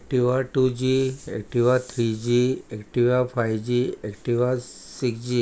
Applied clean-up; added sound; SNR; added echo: none; none; none; none.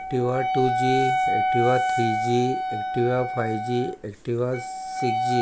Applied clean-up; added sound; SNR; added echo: none; Wind instrument, woodwind instrument; 0 dB; none.